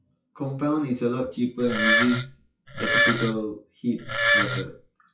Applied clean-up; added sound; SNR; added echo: classical method WPE with log-MMSE.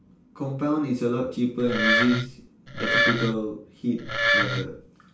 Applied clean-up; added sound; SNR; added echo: none; Wood; -3 dB; reverberation time 0.4 s.